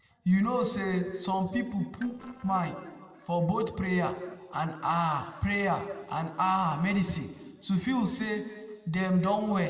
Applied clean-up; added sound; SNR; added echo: neural separator model SepFormer DNS4.